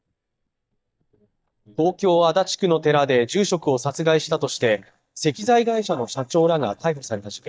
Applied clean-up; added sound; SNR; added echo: neural mask model DeepFilterNet 3.